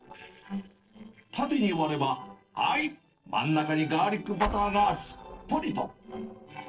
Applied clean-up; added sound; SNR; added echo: neural separator model SepFormer DNS4.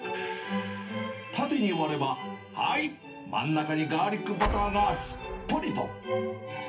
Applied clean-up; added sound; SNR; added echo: none; Explosion; 7 dB; reverberation time 0.3 s.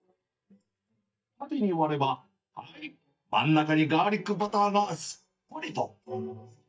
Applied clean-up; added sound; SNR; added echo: neural mask model DeepFilterNet 3.